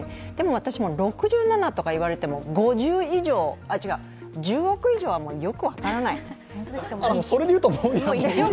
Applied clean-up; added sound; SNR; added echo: none; none; none; none.